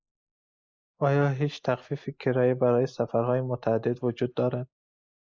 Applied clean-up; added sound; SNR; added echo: neural mask model Resemble Enhance denoiser.